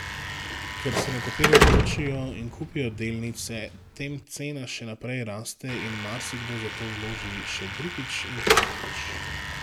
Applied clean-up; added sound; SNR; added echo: none; Slam / Alarm; -5 dB; none.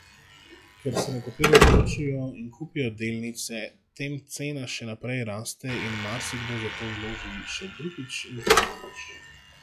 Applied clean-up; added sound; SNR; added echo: classical method log-MMSE.